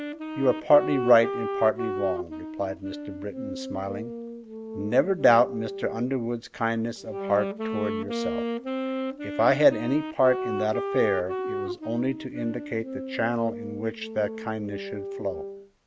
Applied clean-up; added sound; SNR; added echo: none; Wind instrument, woodwind instrument; 6 dB; none.